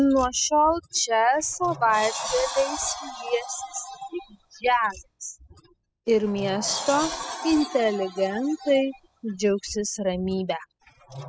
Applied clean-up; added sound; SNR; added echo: classical method spectral subtraction.